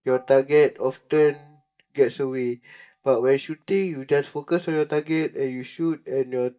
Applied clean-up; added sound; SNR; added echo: neural mask model DeepFilterNet 3.